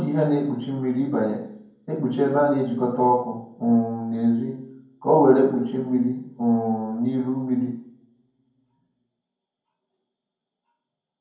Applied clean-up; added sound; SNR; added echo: none; none; none; reverberation time 0.9 s.